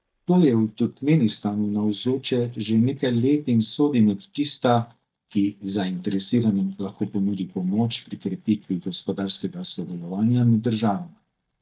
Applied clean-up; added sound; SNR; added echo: neural mask model DeepFilterNet 3.